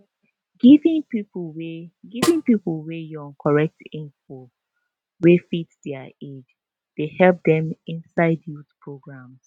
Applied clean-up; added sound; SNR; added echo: neural mask model RNNoise.